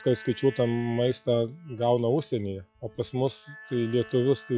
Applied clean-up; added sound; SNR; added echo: classical method log-MMSE.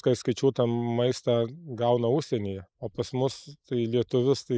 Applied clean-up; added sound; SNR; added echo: neural mask model Resemble Enhance denoiser.